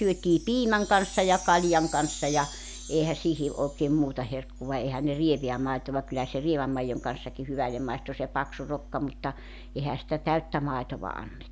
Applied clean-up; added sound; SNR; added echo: none; Chime; 18 dB; none.